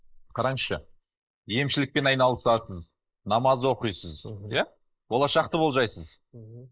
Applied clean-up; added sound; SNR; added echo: neural mask model Resemble Enhance denoiser.